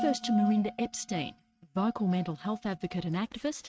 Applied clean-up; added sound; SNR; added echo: neural mask model RNNoise.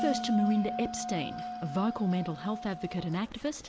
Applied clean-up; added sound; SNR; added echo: none; Bell; 6 dB; none.